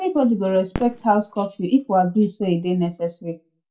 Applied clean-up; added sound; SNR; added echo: none; Fireworks; 17 dB; reverberation time 0.2 s.